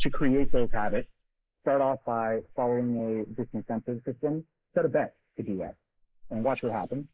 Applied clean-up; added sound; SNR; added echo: neural mask model Resemble Enhance denoiser.